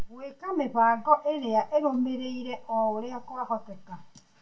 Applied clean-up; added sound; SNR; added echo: none; none; none; reverberation time 0.2 s.